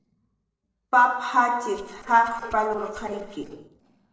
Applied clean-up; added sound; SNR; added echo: neural separator model SepFormer DNS4.